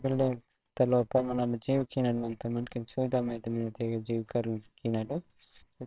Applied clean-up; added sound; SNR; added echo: neural separator model SepFormer WHAMR!.